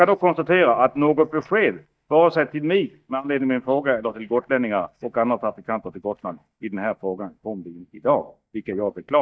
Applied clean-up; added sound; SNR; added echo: neural mask model DeepFilterNet 3.